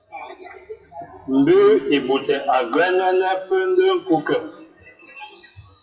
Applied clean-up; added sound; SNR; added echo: classical method WPE with log-MMSE.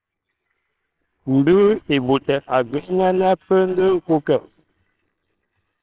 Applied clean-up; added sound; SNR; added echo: neural separator model SepFormer WHAMR!.